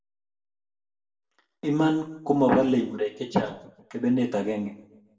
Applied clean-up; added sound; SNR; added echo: none; none; none; reverberation time 0.7 s.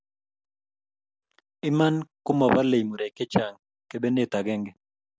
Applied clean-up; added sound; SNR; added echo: none; none; none; none.